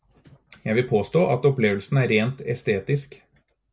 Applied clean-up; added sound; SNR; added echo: none; none; none; none.